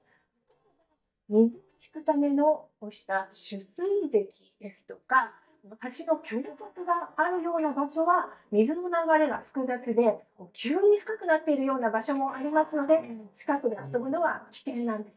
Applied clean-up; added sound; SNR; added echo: neural mask model DeepFilterNet 3.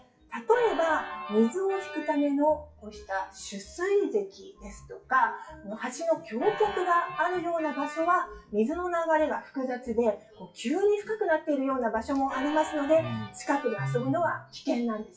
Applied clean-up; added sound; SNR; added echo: classical method WPE with log-MMSE.